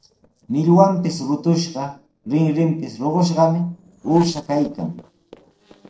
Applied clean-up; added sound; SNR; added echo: neural separator model SepFormer DNS4.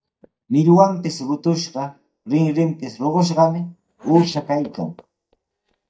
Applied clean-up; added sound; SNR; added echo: neural mask model DeepFilterNet 3.